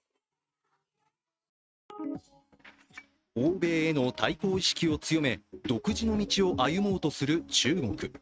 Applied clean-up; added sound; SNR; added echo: neural mask model RNNoise.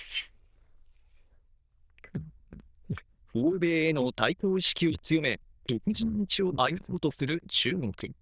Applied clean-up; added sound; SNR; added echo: neural diffusion model UNIVERSE++.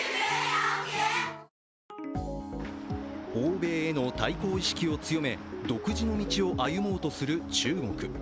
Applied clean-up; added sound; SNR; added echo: none; none; none; none.